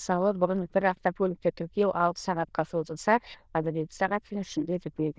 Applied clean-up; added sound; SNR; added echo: neural diffusion model UNIVERSE++.